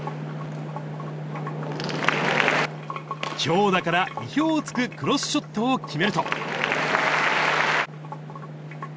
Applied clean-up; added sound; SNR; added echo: none; Sink (filling or washing) / Water; 15 dB; none.